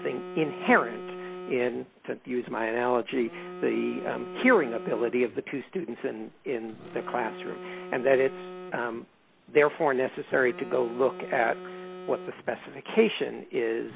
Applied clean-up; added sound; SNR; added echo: none; Telephone; 14 dB; none.